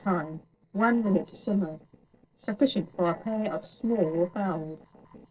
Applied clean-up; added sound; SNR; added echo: neural separator model SepFormer DNS4.